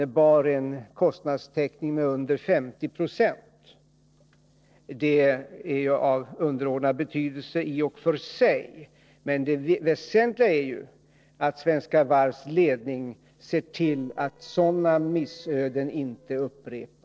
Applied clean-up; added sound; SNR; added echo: neural separator model SepFormer DNS4.